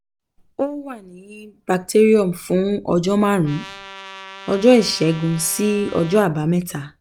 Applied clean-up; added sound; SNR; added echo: none; Trumpet; 18 dB; none.